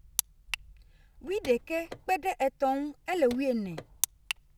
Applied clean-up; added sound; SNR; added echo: none; Car; 18 dB; none.